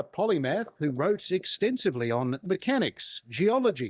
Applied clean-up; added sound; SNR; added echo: neural mask model DeepFilterNet 3.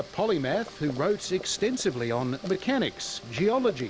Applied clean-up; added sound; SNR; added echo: none; Boiling; 16 dB; none.